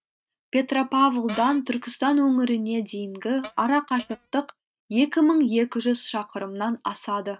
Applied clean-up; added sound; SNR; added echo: neural mask model RNNoise.